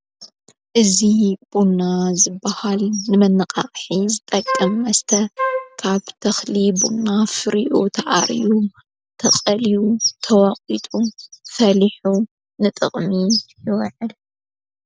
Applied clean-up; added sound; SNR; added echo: none; Wind instrument, woodwind instrument; 6 dB; none.